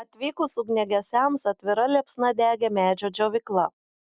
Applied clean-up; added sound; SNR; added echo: none; none; none; none.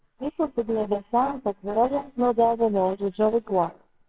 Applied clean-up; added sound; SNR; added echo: neural separator model SepFormer WHAMR!.